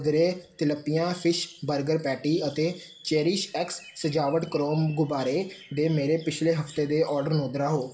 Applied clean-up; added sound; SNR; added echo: none; none; none; reverberation time 0.5 s.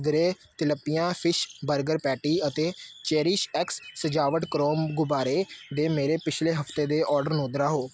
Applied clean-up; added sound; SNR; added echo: none; none; none; none.